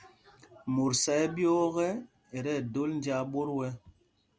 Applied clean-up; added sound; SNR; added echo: none; none; none; none.